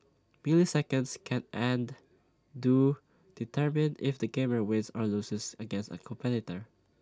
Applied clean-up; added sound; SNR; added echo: none; none; none; none.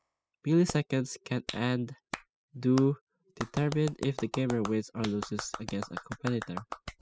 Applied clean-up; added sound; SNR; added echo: classical method spectral subtraction.